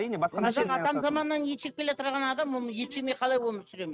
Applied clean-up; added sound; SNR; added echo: neural mask model RNNoise.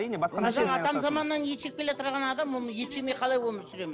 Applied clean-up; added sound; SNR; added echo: none; Organ; 19 dB; none.